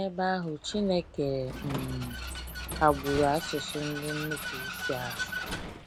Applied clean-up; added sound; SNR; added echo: none; Vehicle; 7 dB; none.